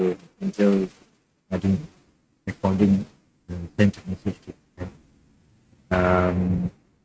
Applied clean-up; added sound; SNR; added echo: neural mask model RNNoise.